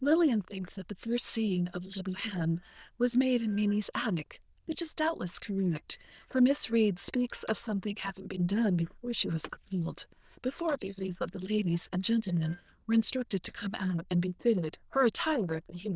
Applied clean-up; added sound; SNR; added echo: neural diffusion model UNIVERSE++.